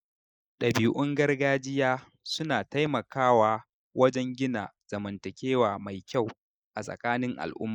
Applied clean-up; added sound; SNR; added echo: neural mask model Resemble Enhance denoiser.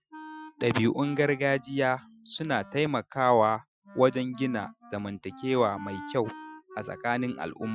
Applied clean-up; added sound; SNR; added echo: classical method Wiener filter.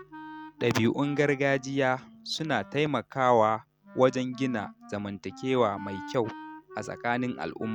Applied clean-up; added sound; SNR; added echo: none; Wind instrument, woodwind instrument; 17 dB; none.